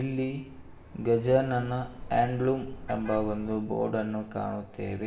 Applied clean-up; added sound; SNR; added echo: none; Car passing by; 18 dB; reverberation time 1.2 s.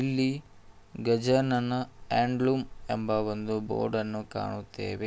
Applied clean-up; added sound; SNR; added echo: none; none; none; none.